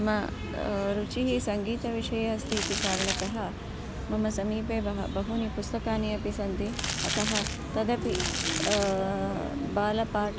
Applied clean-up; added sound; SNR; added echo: none; Crumpling, crinkling; 3 dB; none.